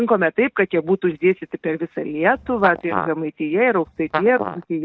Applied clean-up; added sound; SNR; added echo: neural mask model DeepFilterNet 3.